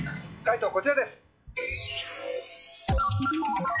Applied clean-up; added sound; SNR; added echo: classical method log-MMSE.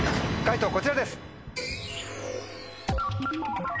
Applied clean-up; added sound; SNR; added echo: none; Gunshot, gunfire; 18 dB; none.